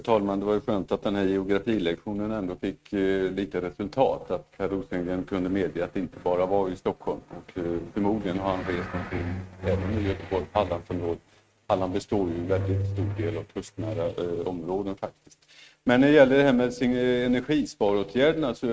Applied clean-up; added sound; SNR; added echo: neural mask model RNNoise.